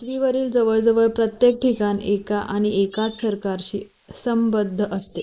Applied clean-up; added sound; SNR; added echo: neural mask model Resemble Enhance denoiser.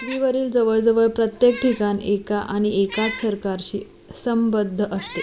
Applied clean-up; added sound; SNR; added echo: none; Meow; 17 dB; none.